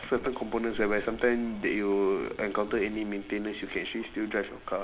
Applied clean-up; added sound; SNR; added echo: neural mask model Resemble Enhance denoiser.